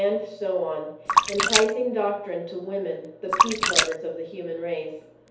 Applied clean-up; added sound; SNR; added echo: none; Splash, splatter; -2 dB; reverberation time 2.2 s.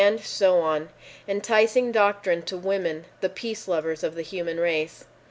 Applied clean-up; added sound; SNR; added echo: none; none; none; none.